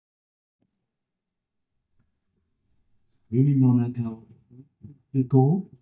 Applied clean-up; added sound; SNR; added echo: neural mask model DeepFilterNet 3.